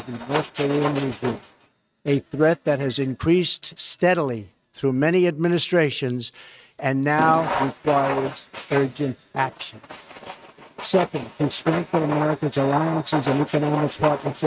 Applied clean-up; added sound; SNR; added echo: neural mask model RNNoise.